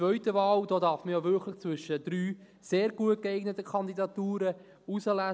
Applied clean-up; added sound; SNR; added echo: none; none; none; none.